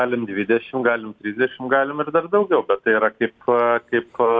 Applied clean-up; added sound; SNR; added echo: none; none; none; none.